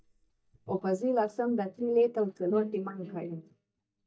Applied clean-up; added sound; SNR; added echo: neural mask model DeepFilterNet 3.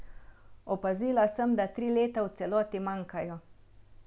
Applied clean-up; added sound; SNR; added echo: none; none; none; none.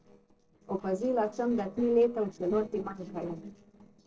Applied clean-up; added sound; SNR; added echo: neural separator model SepFormer DNS4.